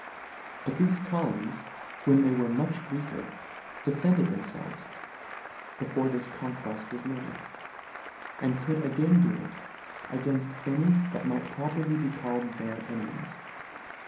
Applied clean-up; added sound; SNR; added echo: none; Applause; 13 dB; reverberation time 0.6 s.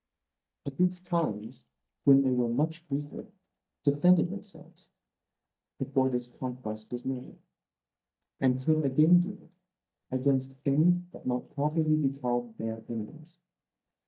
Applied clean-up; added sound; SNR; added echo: neural mask model DeepFilterNet 3.